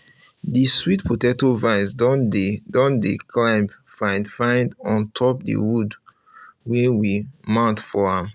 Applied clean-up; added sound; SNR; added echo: none; none; none; none.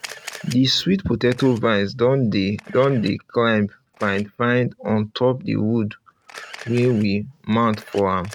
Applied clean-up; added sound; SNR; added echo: neural mask model RNNoise.